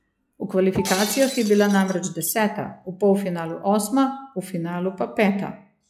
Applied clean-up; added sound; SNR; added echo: classical method log-MMSE.